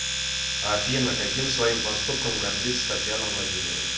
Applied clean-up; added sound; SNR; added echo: none; Domestic sounds, home sounds; -3 dB; reverberation time 0.6 s.